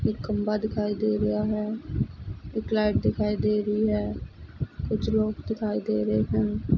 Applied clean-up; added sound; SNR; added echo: none; none; none; none.